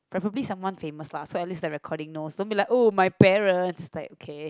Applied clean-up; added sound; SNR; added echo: none; none; none; none.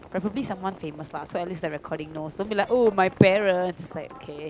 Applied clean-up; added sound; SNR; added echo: none; Livestock, farm animals, working animals; 19 dB; none.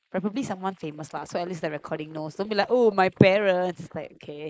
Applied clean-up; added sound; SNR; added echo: neural mask model Resemble Enhance denoiser.